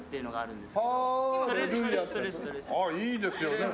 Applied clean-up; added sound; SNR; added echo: none; none; none; none.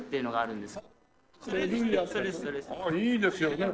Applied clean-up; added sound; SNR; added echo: neural separator model SepFormer DNS4.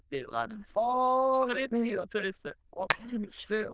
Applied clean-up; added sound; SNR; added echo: neural diffusion model UNIVERSE++.